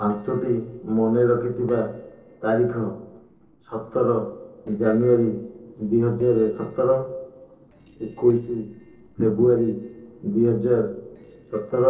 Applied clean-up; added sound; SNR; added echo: neural separator model SepFormer DNS4.